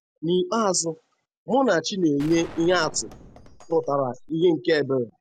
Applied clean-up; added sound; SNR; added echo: none; Gunshot, gunfire; 19 dB; none.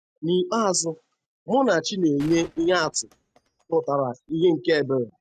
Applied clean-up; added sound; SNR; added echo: neural mask model RNNoise.